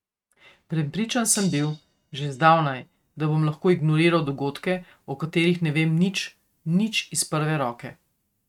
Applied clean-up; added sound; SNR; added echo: neural mask model RNNoise.